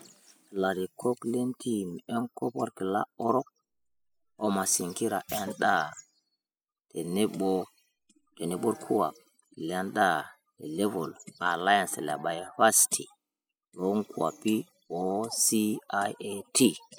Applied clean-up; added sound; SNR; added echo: classical method spectral subtraction.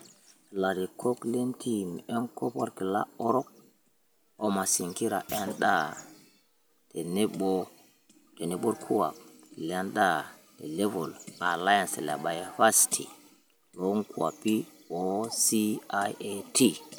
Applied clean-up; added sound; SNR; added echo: none; Thump, thud; 17 dB; none.